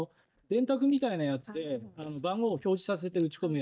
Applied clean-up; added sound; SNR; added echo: neural mask model DeepFilterNet 3.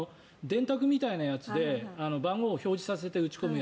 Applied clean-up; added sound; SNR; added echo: none; none; none; none.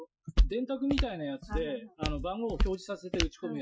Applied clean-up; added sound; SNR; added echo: classical method Wiener filter.